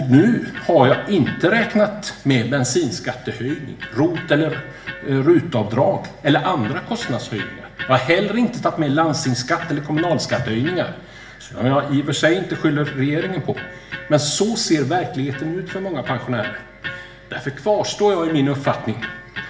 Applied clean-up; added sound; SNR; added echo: none; Electric guitar; 16 dB; reverberation time 0.7 s.